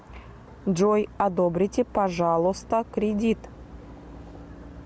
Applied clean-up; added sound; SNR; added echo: none; none; none; none.